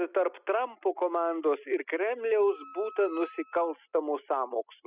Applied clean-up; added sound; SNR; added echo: classical method spectral subtraction.